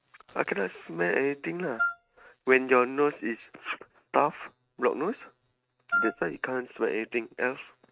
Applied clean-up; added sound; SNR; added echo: neural mask model RNNoise.